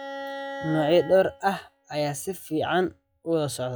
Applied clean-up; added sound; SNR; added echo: classical method log-MMSE.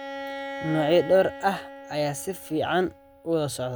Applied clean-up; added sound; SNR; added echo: none; Bowed string instrument; 12 dB; none.